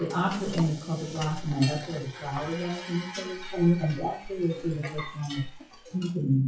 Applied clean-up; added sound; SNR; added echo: classical method WPE with log-MMSE.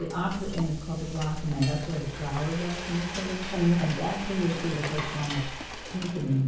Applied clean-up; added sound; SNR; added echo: none; Frying (food); 7 dB; reverberation time 0.7 s.